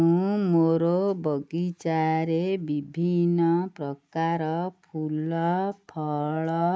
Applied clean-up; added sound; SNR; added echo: neural mask model Resemble Enhance denoiser.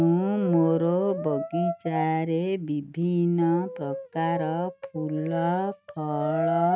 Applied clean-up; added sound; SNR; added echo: neural mask model RNNoise.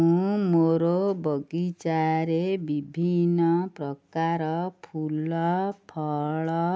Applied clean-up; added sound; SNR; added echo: none; none; none; none.